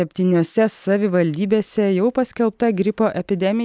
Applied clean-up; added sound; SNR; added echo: neural mask model Resemble Enhance denoiser.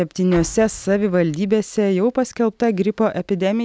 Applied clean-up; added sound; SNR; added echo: none; Explosion; 19 dB; none.